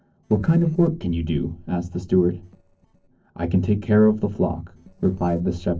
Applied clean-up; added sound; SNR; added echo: neural separator model SepFormer DNS4.